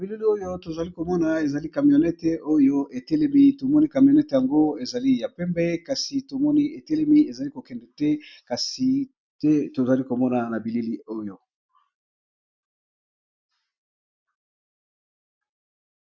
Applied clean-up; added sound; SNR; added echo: none; none; none; none.